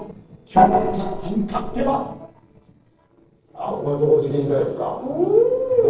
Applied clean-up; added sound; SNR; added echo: neural separator model SepFormer DNS4.